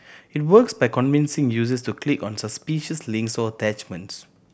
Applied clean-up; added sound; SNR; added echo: none; none; none; none.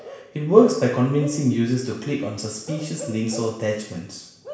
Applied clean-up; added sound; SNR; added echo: none; Bark / Livestock, farm animals, working animals; 18 dB; reverberation time 0.7 s.